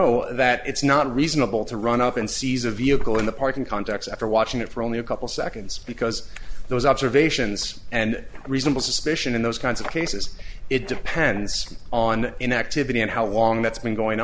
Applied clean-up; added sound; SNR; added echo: none; Squeak / Walk, footsteps; 12 dB; none.